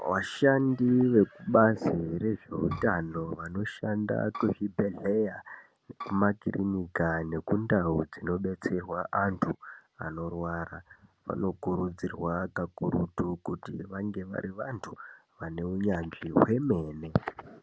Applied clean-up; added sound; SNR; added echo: none; Bowed string instrument; 15 dB; none.